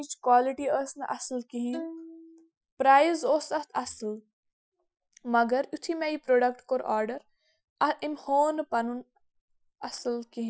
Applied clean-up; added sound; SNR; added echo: classical method Wiener filter.